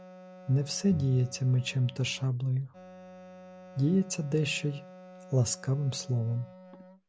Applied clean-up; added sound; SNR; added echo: none; Wind instrument, woodwind instrument + Bowed string instrument; 18 dB; none.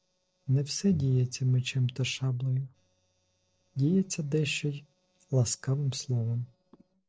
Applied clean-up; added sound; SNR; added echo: neural separator model SepFormer DNS4.